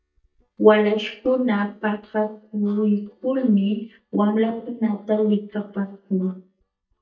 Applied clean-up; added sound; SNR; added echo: neural mask model DeepFilterNet 3.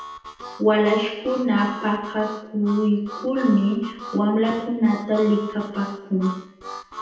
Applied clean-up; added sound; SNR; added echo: none; Harmonica; 14 dB; reverberation time 0.9 s.